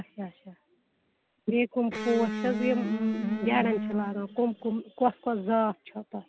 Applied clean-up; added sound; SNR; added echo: none; Electric guitar; 3 dB; none.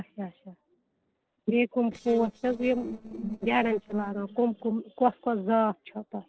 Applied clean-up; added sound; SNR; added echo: neural separator model SepFormer DNS4.